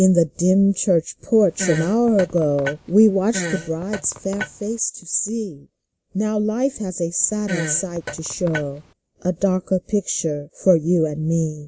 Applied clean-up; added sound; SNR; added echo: none; Fart; 11 dB; none.